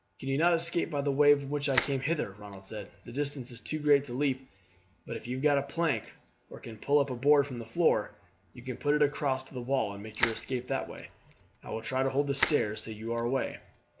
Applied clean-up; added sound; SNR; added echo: none; Crushing; 7 dB; none.